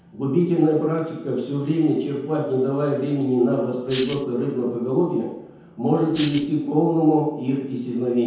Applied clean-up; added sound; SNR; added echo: none; Tambourine; 12 dB; reverberation time 0.9 s.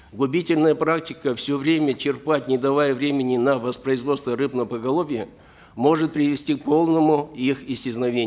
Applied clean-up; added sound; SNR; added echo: none; none; none; none.